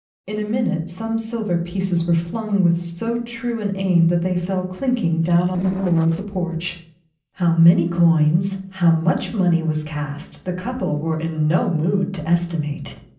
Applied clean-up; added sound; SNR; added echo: neural separator model SepFormer DNS4.